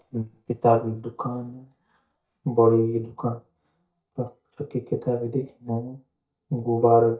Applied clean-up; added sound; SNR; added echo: neural mask model DeepFilterNet 3.